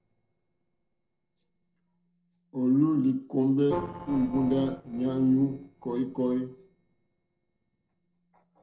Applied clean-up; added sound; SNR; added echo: neural separator model SepFormer DNS4.